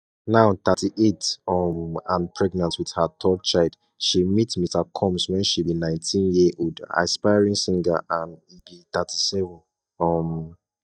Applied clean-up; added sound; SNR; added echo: neural mask model DeepFilterNet 3.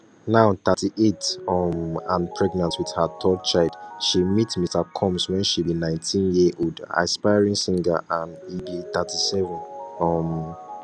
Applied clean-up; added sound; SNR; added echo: none; Mallet percussion; 16 dB; none.